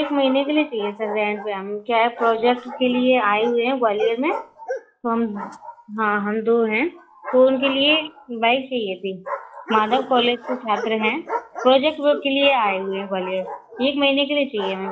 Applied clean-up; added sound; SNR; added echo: classical method log-MMSE.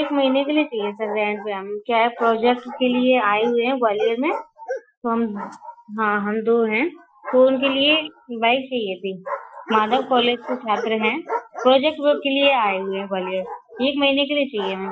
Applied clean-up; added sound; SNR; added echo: classical method Wiener filter.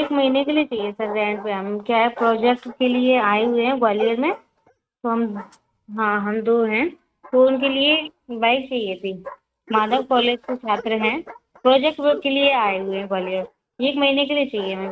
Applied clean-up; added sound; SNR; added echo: neural mask model RNNoise.